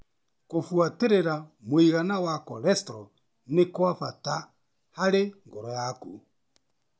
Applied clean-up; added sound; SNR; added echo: none; none; none; none.